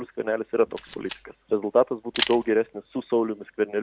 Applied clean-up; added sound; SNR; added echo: none; Camera; 11 dB; none.